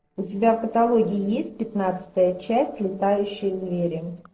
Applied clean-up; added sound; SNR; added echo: neural separator model SepFormer DNS4.